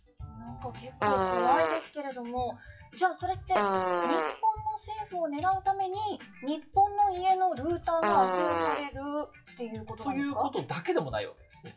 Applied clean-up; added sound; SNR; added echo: classical method WPE with log-MMSE.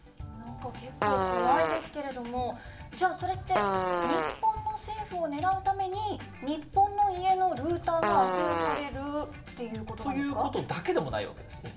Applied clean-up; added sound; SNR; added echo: none; Fart; 1 dB; reverberation time 0.7 s.